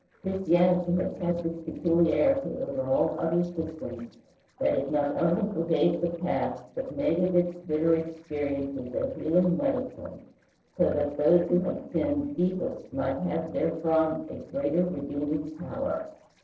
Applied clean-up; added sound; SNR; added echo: neural separator model SepFormer DNS4.